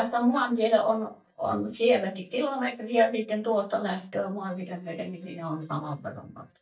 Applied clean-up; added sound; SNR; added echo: neural mask model DeepFilterNet 3.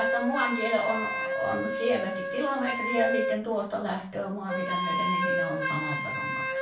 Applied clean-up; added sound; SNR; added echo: none; Wind instrument, woodwind instrument; 0 dB; reverberation time 0.3 s.